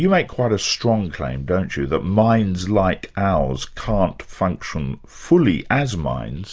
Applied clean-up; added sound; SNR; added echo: none; none; none; none.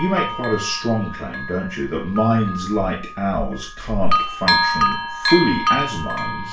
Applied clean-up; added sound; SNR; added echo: none; Bell; 3 dB; reverberation time 0.3 s.